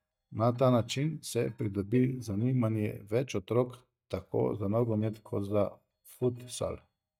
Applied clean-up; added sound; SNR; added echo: neural mask model DeepFilterNet 3.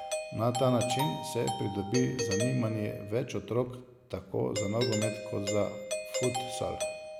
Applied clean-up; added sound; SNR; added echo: none; Doorbell; 4 dB; none.